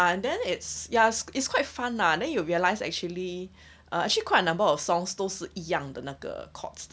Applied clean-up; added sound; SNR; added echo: none; none; none; none.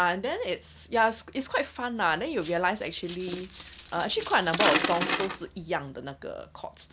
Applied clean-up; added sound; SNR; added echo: none; Coin (dropping); 0 dB; none.